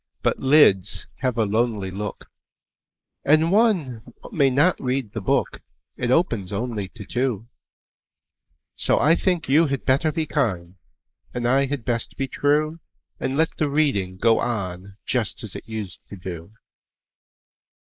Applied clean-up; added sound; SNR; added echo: neural mask model Resemble Enhance denoiser.